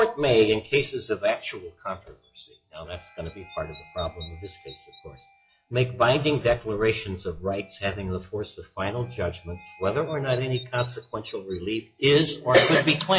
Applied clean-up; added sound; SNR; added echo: classical method log-MMSE.